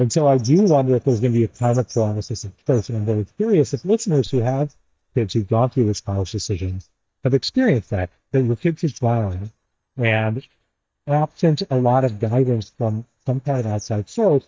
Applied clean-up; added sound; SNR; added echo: neural mask model DeepFilterNet 3.